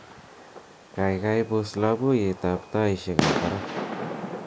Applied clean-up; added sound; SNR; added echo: none; Fireworks; 6 dB; none.